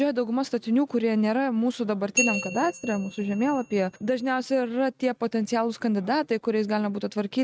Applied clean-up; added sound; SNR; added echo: neural mask model RNNoise.